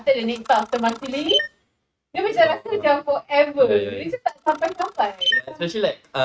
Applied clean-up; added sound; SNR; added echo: neural mask model RNNoise.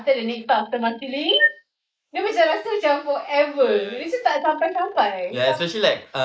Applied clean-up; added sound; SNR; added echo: neural mask model Resemble Enhance denoiser.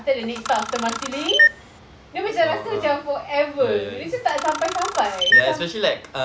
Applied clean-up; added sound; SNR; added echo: none; Camera; -1 dB; none.